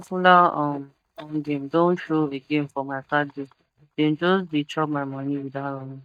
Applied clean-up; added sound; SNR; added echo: neural mask model DeepFilterNet 3.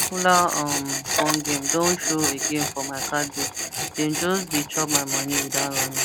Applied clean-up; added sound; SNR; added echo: none; Tools; 0 dB; none.